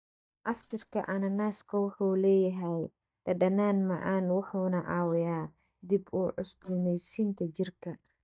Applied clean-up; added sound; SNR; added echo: neural mask model DeepFilterNet 3.